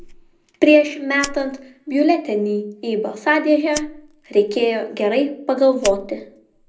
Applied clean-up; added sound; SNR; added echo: none; Fire; 19 dB; reverberation time 0.4 s.